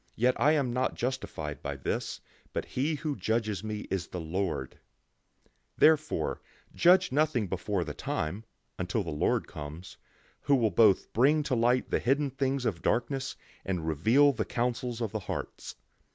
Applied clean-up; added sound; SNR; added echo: none; none; none; none.